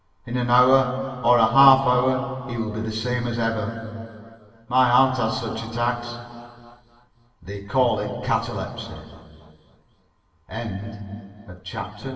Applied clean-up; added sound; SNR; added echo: none; none; none; reverberation time 2.5 s.